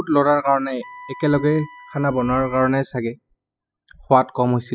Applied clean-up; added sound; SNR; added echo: classical method spectral subtraction.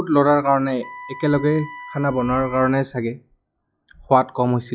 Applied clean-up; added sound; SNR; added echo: classical method log-MMSE.